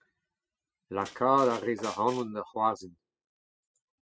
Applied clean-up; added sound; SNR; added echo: classical method spectral subtraction.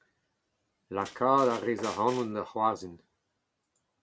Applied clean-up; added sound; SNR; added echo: none; Squeak; 14 dB; none.